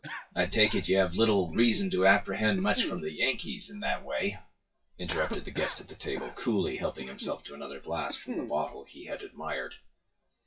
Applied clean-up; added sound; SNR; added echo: classical method WPE with log-MMSE.